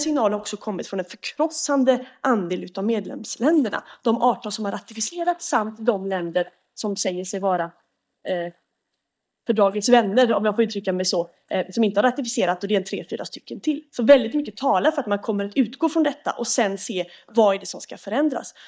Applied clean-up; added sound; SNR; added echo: neural mask model DeepFilterNet 3.